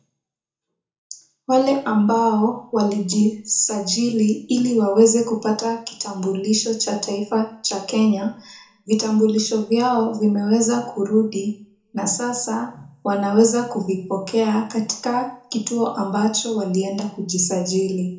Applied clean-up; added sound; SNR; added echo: none; none; none; reverberation time 0.6 s.